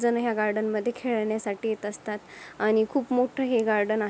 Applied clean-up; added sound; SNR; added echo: none; none; none; none.